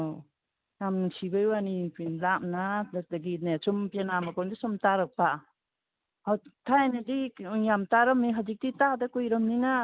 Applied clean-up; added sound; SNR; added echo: none; none; none; none.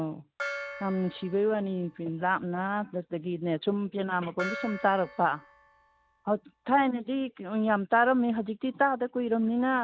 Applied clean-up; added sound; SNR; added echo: none; Gong; 14 dB; none.